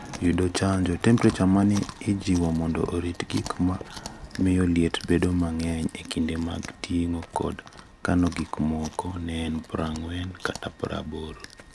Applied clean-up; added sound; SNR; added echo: none; Chewing, mastication; 18 dB; none.